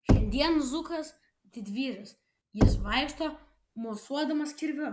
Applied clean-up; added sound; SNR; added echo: none; Knock / Wood; -1 dB; none.